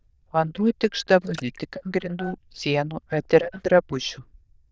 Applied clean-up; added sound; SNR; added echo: neural diffusion model UNIVERSE++.